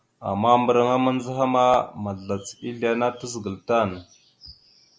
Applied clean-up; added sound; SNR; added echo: none; none; none; none.